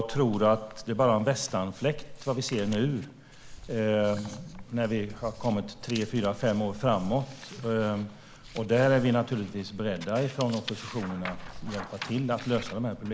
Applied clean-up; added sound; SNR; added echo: none; Cricket; 17 dB; none.